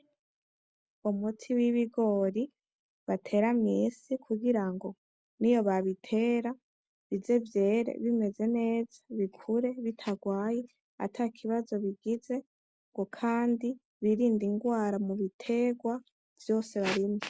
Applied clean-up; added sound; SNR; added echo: none; none; none; none.